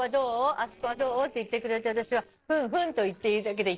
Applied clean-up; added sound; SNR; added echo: neural separator model SepFormer DNS4.